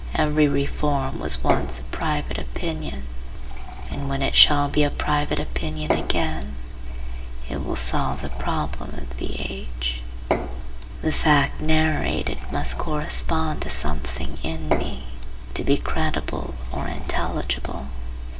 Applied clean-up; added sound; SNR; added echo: none; Fill (with liquid) / Glass / Water; 13 dB; reverberation time 0.9 s.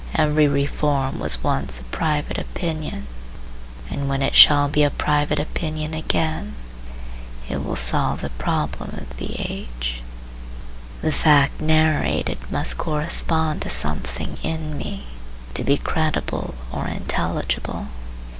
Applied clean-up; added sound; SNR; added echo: none; none; none; none.